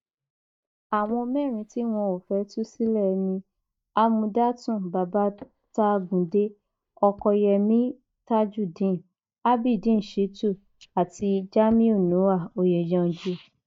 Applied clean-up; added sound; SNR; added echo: neural mask model DeepFilterNet 3.